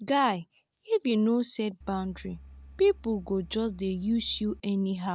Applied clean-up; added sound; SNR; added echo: none; Engine; 20 dB; none.